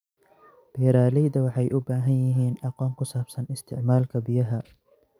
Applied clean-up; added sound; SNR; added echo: none; none; none; none.